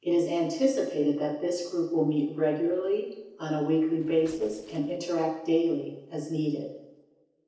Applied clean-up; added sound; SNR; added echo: neural separator model SepFormer DNS4.